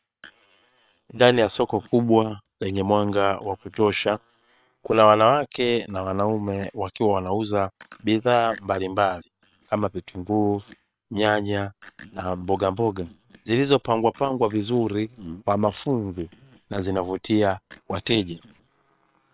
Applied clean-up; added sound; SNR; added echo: neural separator model SepFormer WHAM!.